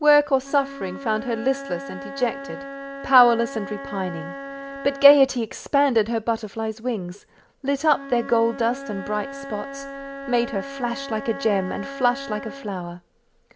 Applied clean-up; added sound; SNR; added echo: none; Wind instrument, woodwind instrument; 12 dB; none.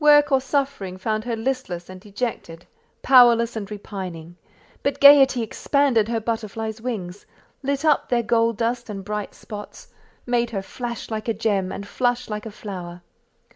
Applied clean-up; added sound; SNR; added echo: none; none; none; none.